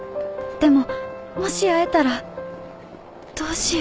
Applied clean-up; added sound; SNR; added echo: none; none; none; none.